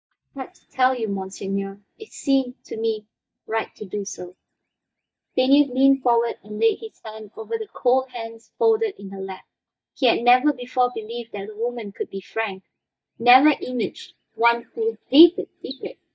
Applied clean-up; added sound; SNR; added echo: neural mask model DeepFilterNet 3.